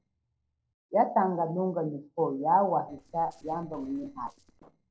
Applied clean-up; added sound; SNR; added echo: neural separator model SepFormer DNS4.